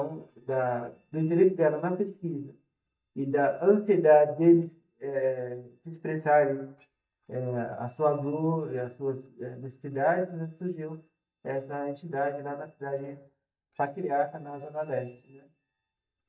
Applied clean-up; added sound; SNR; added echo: neural mask model DeepFilterNet 3.